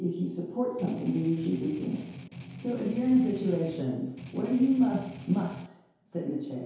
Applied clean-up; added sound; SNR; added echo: none; Strum; 14 dB; reverberation time 0.8 s.